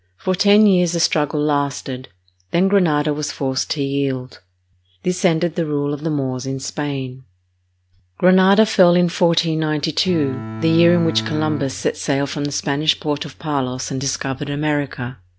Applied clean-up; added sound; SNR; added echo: none; Bowed string instrument; 8 dB; none.